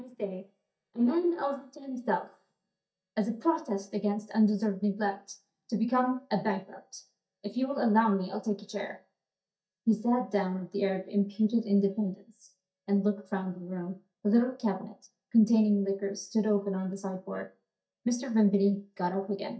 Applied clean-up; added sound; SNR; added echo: neural mask model DeepFilterNet 3.